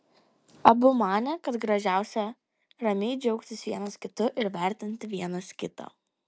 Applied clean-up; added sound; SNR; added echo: none; none; none; none.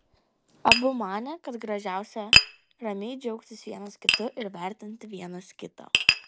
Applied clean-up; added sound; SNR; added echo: none; Tap; -4 dB; none.